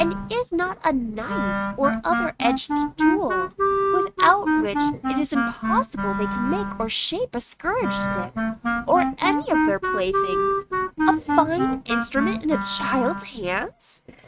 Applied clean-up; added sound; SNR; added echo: neural mask model RNNoise.